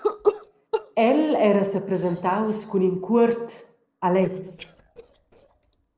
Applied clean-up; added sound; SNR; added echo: neural separator model SepFormer DNS4.